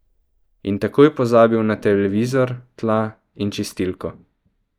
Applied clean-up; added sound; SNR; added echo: neural mask model DeepFilterNet 3.